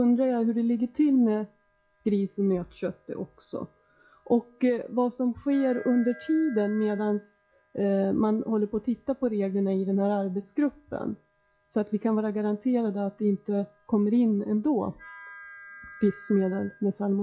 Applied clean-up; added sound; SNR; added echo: classical method log-MMSE.